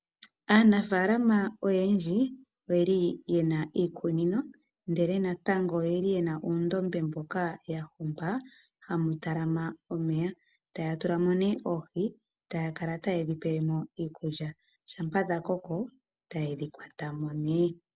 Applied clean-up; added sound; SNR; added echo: none; none; none; none.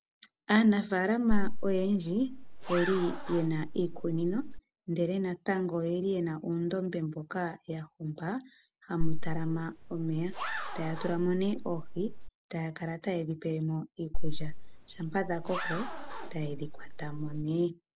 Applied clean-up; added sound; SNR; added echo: none; Zipper (clothing); -2 dB; none.